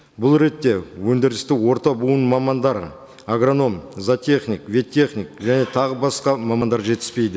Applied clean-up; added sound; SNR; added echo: none; none; none; none.